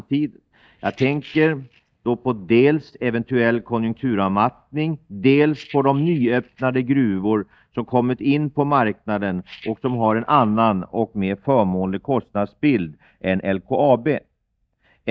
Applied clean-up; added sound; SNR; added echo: neural mask model DeepFilterNet 3.